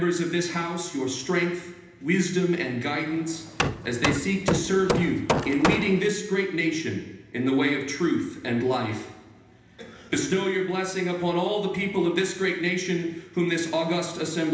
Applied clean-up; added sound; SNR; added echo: none; Hammer; 2 dB; reverberation time 0.9 s.